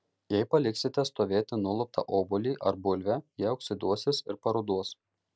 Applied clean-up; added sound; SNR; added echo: none; none; none; none.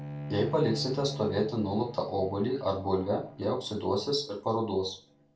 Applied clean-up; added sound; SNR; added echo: none; Bowed string instrument; 12 dB; reverberation time 0.3 s.